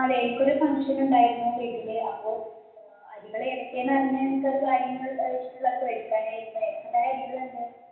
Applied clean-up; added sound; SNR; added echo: none; none; none; reverberation time 0.9 s.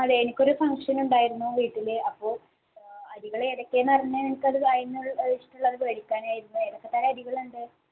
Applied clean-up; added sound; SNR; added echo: none; none; none; none.